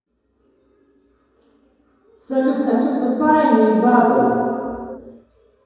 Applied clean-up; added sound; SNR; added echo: none; none; none; reverberation time 2.2 s.